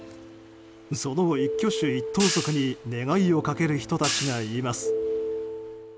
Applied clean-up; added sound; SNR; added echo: none; Hi-hat; 8 dB; none.